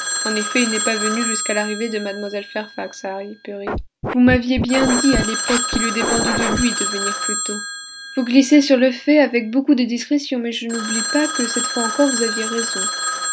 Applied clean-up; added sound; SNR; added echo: none; Scratching (performance technique) + Telephone; 4 dB; none.